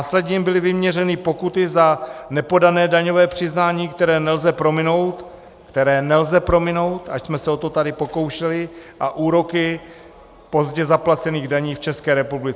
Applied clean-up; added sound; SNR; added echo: none; none; none; none.